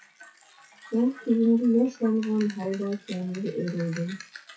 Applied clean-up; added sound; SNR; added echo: classical method WPE with log-MMSE.